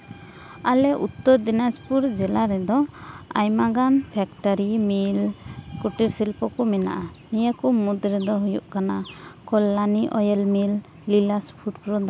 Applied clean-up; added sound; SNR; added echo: none; none; none; none.